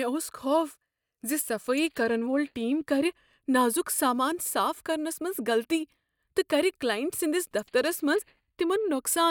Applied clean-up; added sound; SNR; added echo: neural mask model DeepFilterNet 3.